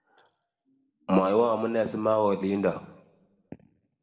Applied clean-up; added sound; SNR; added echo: none; none; none; reverberation time 0.6 s.